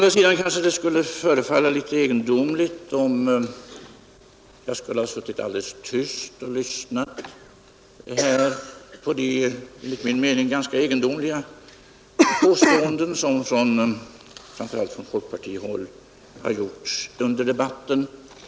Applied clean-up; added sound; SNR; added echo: none; Cough; -4 dB; none.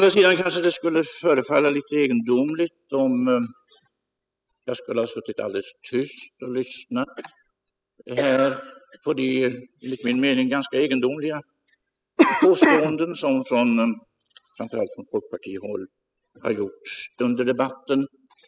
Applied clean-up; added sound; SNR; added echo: classical method spectral subtraction.